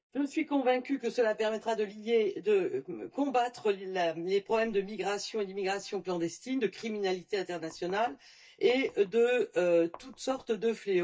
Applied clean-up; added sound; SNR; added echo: neural mask model DeepFilterNet 3.